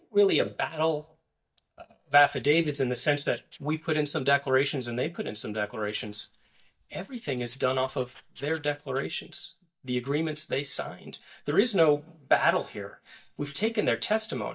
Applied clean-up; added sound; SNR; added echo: neural mask model DeepFilterNet 3.